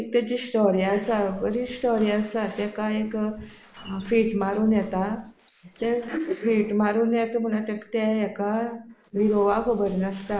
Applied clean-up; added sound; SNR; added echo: neural mask model Resemble Enhance denoiser.